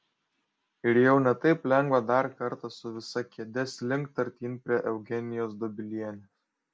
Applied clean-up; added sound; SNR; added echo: none; none; none; none.